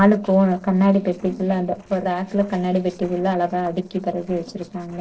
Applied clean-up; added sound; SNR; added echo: neural separator model SepFormer DNS4.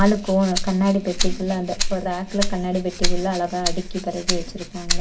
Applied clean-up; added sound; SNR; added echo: none; Rattle (instrument); 0 dB; reverberation time 0.4 s.